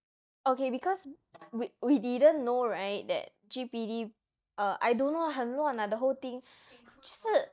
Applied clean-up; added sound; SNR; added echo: neural mask model DeepFilterNet 3.